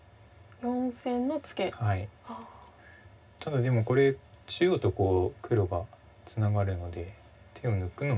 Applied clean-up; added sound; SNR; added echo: none; none; none; reverberation time 0.4 s.